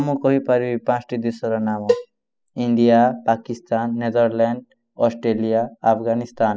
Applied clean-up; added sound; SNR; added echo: classical method spectral subtraction.